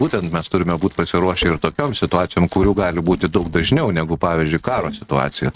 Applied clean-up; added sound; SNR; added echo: neural mask model RNNoise.